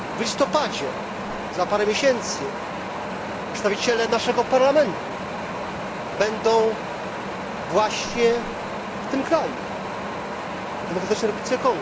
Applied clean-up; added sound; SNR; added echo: none; Wind; 5 dB; none.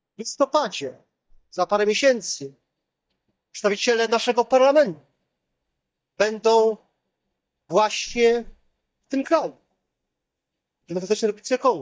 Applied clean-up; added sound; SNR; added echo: neural mask model DeepFilterNet 3.